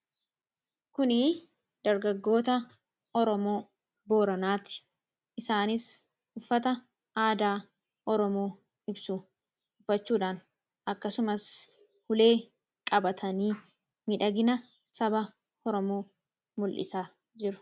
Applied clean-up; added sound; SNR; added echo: none; none; none; none.